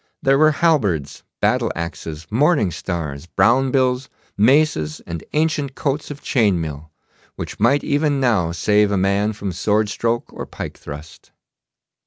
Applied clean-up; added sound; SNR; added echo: none; none; none; none.